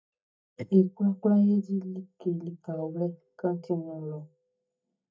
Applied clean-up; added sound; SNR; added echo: neural mask model DeepFilterNet 3.